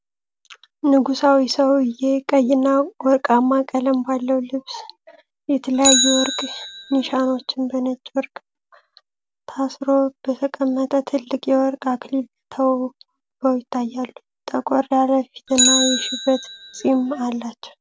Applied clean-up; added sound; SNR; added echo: none; Bicycle; 8 dB; none.